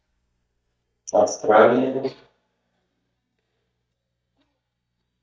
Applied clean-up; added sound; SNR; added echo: neural mask model DeepFilterNet 3.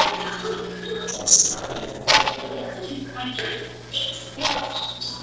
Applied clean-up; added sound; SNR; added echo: neural separator model SepFormer DNS4.